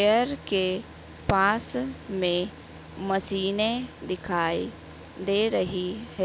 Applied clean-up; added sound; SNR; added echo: none; none; none; none.